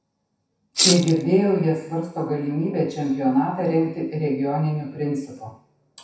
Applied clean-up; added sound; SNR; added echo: none; Rattle (instrument); -1 dB; reverberation time 0.7 s.